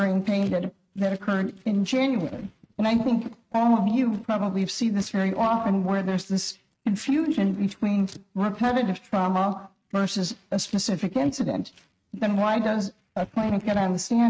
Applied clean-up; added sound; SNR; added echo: neural mask model RNNoise.